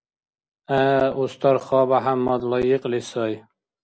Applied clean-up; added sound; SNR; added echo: none; none; none; none.